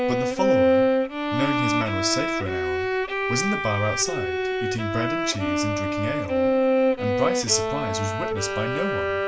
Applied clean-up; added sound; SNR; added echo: none; Bowed string instrument; -5 dB; none.